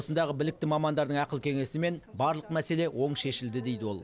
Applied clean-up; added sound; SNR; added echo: none; none; none; none.